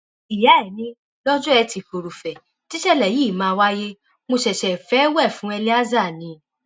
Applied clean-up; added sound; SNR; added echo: none; none; none; none.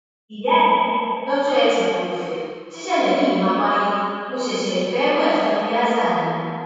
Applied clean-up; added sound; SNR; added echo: none; none; none; reverberation time 2.2 s.